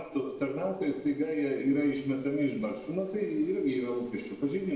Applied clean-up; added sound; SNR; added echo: neural separator model SepFormer DNS4.